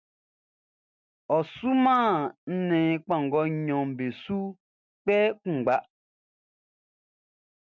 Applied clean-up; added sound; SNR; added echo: none; none; none; none.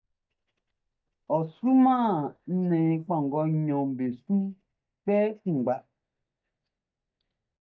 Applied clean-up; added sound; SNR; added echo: neural mask model DeepFilterNet 3.